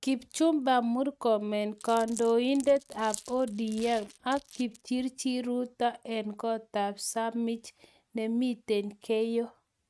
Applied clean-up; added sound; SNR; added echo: neural mask model RNNoise.